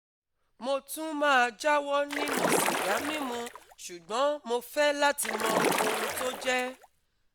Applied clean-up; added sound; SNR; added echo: none; Splash, splatter; 1 dB; none.